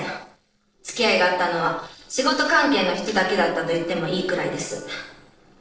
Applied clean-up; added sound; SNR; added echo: neural separator model SepFormer DNS4.